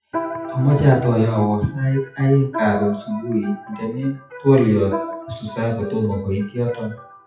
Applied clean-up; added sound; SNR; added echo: classical method WPE with log-MMSE.